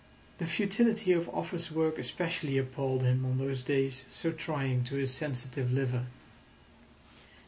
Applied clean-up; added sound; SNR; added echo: none; none; none; none.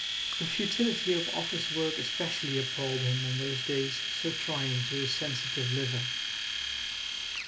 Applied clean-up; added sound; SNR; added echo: none; Domestic sounds, home sounds; 0 dB; none.